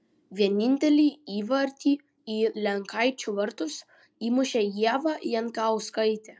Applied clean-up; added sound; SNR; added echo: none; none; none; none.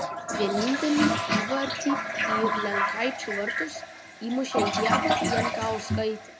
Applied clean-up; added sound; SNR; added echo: none; Toilet flush; -1 dB; none.